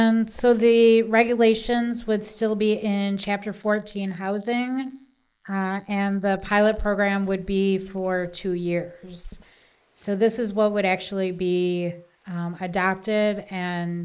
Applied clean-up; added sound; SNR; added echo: neural mask model Resemble Enhance denoiser.